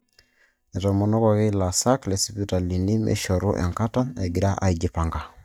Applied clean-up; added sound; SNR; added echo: neural mask model DeepFilterNet 3.